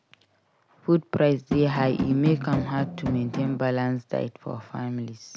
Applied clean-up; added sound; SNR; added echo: none; Drum; 4 dB; none.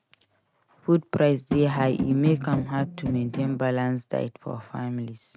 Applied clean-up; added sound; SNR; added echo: neural mask model RNNoise.